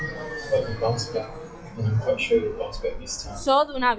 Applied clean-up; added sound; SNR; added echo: classical method WPE with log-MMSE.